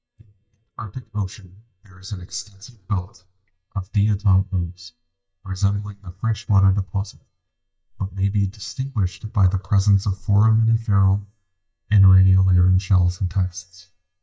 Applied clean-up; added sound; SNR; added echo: neural mask model DeepFilterNet 3.